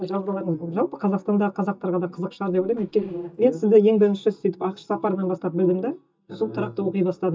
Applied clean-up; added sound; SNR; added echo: neural mask model DeepFilterNet 3.